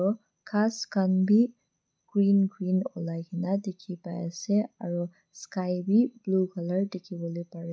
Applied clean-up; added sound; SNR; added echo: none; none; none; none.